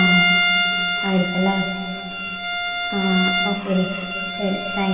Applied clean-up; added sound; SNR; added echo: none; Bowed string instrument; -2 dB; reverberation time 2.4 s.